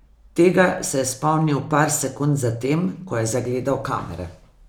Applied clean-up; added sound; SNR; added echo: none; none; none; none.